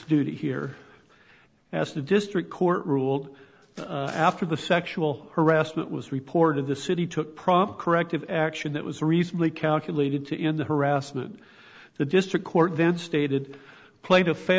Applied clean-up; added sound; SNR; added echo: none; none; none; none.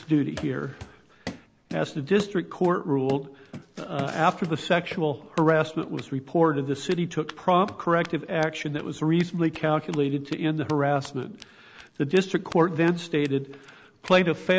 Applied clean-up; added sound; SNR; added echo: none; Run; 19 dB; none.